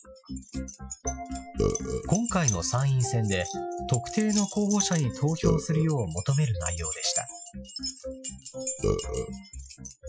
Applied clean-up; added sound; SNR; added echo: classical method Wiener filter.